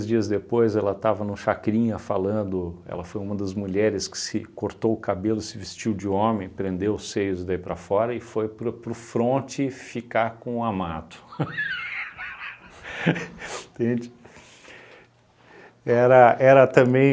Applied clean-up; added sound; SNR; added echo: none; none; none; none.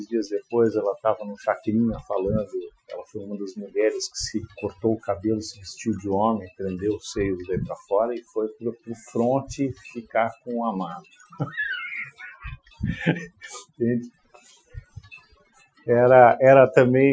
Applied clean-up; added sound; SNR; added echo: classical method Wiener filter.